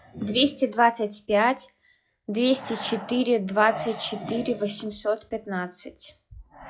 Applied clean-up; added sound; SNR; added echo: classical method log-MMSE.